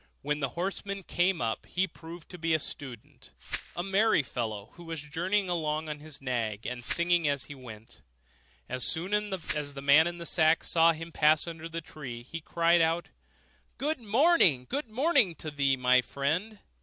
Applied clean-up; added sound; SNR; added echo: none; Glass; 11 dB; none.